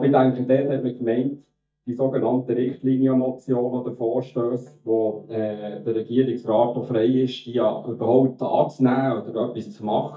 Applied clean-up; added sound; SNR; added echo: neural mask model DeepFilterNet 3.